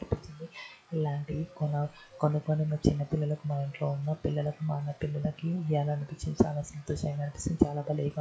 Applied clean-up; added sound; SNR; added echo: classical method log-MMSE.